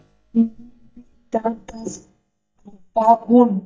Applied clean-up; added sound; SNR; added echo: neural mask model DeepFilterNet 3.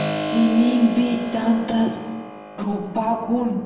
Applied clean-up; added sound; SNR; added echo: none; Keyboard (musical); 8 dB; reverberation time 1.1 s.